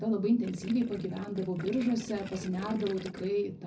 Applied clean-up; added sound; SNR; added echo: none; Gurgling; 14 dB; reverberation time 0.4 s.